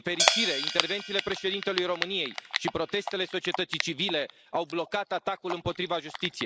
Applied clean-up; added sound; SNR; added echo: none; Typing + Hi-hat; 2 dB; none.